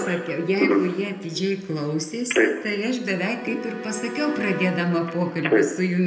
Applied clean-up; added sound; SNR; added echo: none; Bowed string instrument; 14 dB; reverberation time 0.6 s.